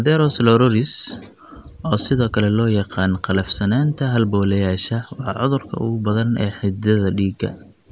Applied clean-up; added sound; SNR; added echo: none; none; none; none.